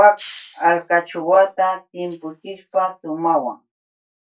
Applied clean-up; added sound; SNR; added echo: neural mask model DeepFilterNet 3.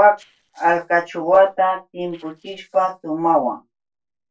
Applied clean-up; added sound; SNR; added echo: neural separator model SepFormer DNS4.